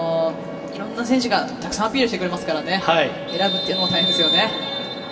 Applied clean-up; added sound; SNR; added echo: none; Wind instrument, woodwind instrument; 15 dB; reverberation time 2.5 s.